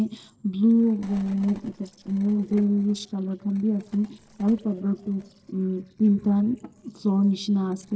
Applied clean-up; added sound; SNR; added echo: neural separator model SepFormer DNS4.